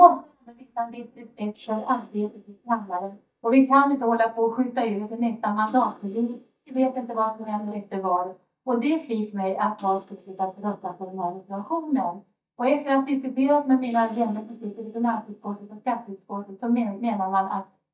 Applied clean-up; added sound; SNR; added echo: neural mask model DeepFilterNet 3.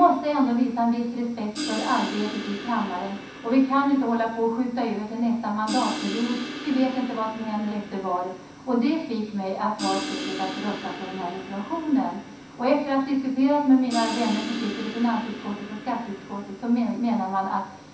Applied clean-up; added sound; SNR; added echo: none; Crash cymbal; 11 dB; reverberation time 0.6 s.